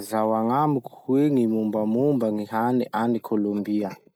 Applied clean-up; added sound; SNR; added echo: none; none; none; none.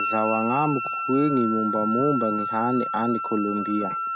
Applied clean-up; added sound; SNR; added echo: none; Wind instrument, woodwind instrument; 3 dB; none.